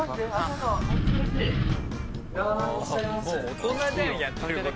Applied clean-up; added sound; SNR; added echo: none; Wind; 1 dB; none.